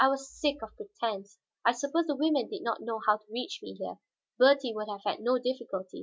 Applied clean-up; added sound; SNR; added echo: none; none; none; none.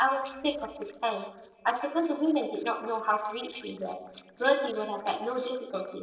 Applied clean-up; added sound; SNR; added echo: neural separator model SepFormer DNS4.